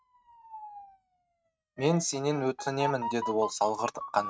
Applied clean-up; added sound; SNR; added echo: neural mask model RNNoise.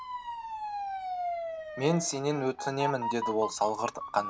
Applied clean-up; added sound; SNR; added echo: none; Motor vehicle (road) / Siren; 5 dB; none.